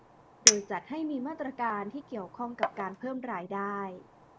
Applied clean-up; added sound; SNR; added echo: none; Chink, clink; -3 dB; none.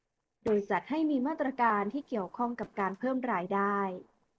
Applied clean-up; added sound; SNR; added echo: neural separator model SepFormer DNS4.